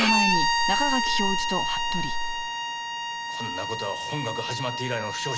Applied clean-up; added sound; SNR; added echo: none; Bowed string instrument; -2 dB; none.